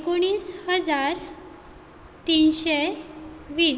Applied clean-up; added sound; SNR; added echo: none; none; none; none.